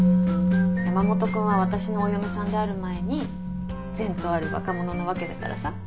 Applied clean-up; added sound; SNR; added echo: none; Musical instrument; -3 dB; none.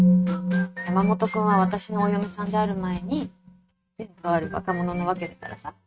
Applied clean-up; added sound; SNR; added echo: neural mask model RNNoise.